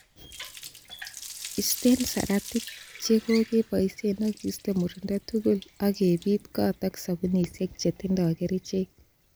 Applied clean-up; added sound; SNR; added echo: none; Water tap, faucet; 17 dB; none.